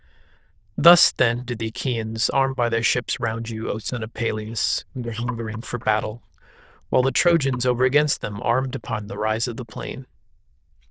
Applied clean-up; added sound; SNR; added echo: neural diffusion model UNIVERSE++.